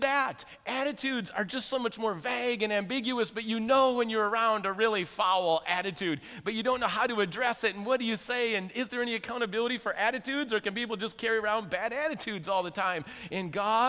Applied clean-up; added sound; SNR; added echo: none; none; none; none.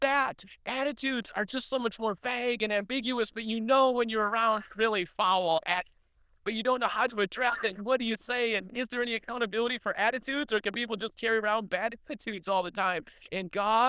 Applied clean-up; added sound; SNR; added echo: neural diffusion model UNIVERSE++.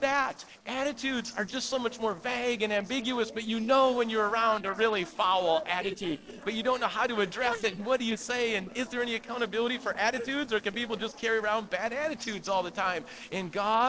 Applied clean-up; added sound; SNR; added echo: neural separator model SepFormer DNS4.